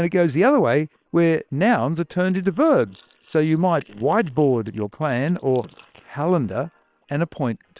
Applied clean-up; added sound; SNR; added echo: neural separator model SepFormer WHAM!.